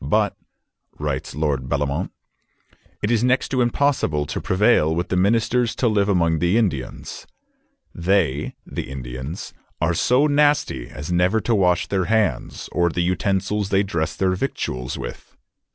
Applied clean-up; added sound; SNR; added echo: none; none; none; none.